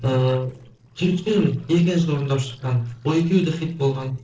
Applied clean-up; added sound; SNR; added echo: neural separator model SepFormer DNS4.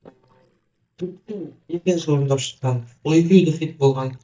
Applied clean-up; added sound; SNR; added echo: neural mask model DeepFilterNet 3.